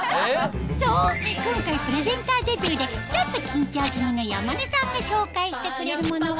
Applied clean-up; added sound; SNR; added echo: none; Packing tape, duct tape / Tearing; 12 dB; none.